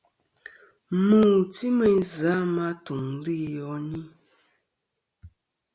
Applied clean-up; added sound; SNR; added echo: none; none; none; none.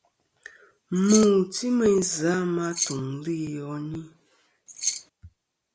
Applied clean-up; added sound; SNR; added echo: none; Keys jangling; 5 dB; none.